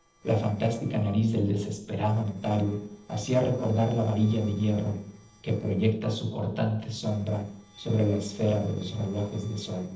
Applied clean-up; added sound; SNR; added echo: neural separator model SepFormer DNS4.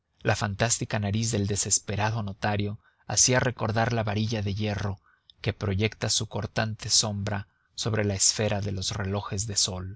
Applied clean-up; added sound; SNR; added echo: none; none; none; none.